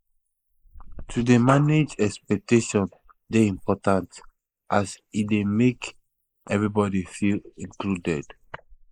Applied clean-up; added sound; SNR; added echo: neural mask model Resemble Enhance denoiser.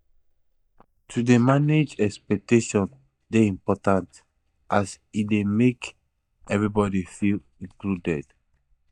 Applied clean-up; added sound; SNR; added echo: neural mask model DeepFilterNet 3.